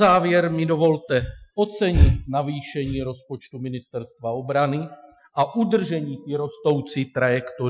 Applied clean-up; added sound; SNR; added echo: classical method Wiener filter.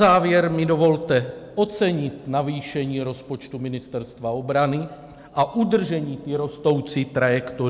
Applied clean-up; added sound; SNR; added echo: none; none; none; none.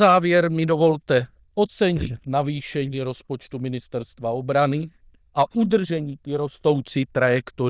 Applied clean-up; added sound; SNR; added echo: neural diffusion model UNIVERSE++.